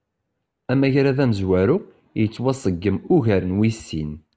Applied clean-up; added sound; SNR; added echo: none; none; none; none.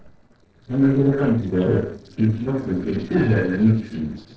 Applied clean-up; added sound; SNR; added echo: neural separator model SepFormer DNS4.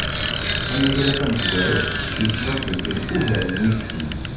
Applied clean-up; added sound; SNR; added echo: none; Bicycle; -1 dB; reverberation time 0.5 s.